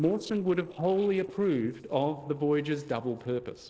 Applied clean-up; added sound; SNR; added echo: neural separator model SepFormer DNS4.